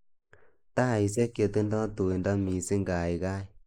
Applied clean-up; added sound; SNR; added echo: neural mask model Resemble Enhance denoiser.